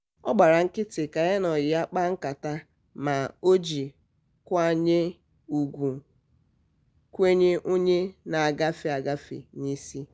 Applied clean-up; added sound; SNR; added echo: none; none; none; none.